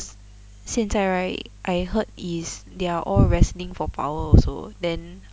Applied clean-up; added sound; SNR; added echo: none; none; none; none.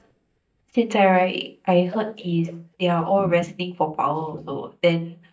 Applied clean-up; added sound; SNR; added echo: neural mask model DeepFilterNet 3.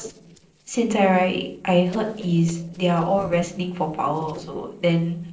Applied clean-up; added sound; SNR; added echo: neural separator model SepFormer DNS4.